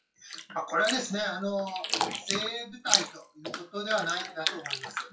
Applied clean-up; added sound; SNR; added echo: classical method WPE with log-MMSE.